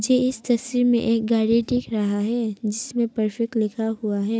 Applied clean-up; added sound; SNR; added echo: none; none; none; none.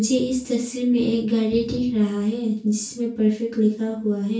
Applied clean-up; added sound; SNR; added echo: none; none; none; reverberation time 0.3 s.